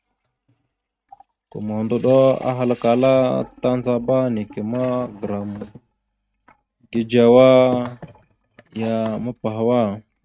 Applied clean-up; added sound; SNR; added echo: neural mask model RNNoise.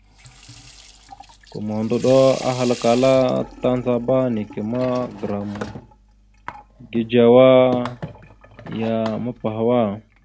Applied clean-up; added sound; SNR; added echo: none; Sink (filling or washing) / Water tap, faucet; 18 dB; none.